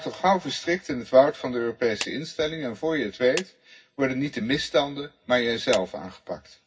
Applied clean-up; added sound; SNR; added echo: none; Clapping; 16 dB; reverberation time 0.4 s.